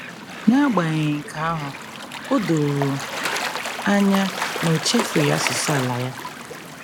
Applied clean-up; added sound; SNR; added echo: none; Gull, seagull / Waves, surf; 7 dB; none.